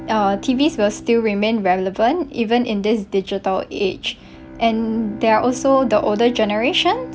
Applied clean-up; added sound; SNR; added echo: none; Bowed string instrument; 17 dB; none.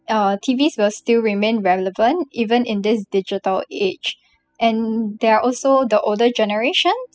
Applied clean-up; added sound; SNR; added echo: classical method spectral subtraction.